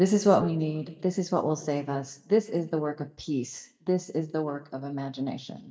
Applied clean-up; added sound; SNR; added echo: neural mask model DeepFilterNet 3.